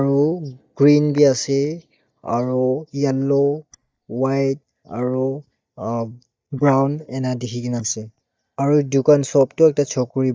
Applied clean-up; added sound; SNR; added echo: neural mask model DeepFilterNet 3.